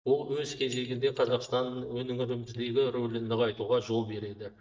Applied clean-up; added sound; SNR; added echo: neural mask model DeepFilterNet 3.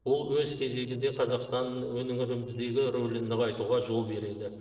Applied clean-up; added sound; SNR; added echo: neural separator model SepFormer DNS4.